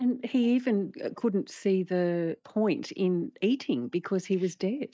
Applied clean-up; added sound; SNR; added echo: neural mask model DeepFilterNet 3.